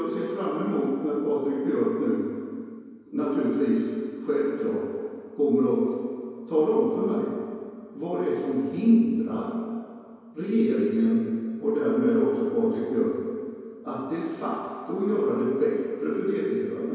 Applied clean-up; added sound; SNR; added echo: none; none; none; reverberation time 2.2 s.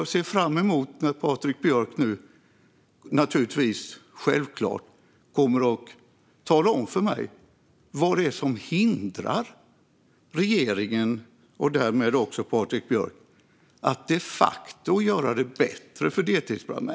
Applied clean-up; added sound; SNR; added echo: none; none; none; none.